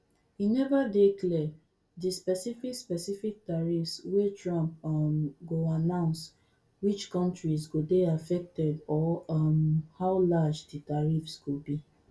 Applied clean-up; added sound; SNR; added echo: none; none; none; reverberation time 0.2 s.